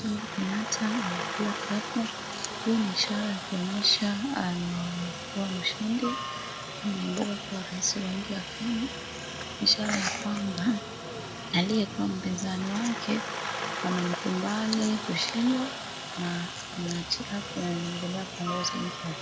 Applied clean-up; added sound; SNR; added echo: none; Aircraft; 6 dB; none.